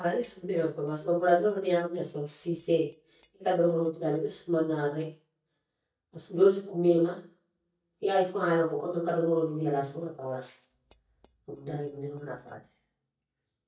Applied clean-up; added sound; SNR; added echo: neural mask model DeepFilterNet 3.